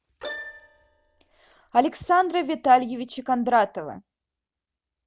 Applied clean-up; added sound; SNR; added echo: none; Keyboard (musical); 19 dB; none.